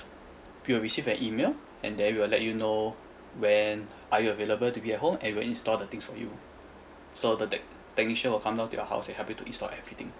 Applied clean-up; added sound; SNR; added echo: none; none; none; none.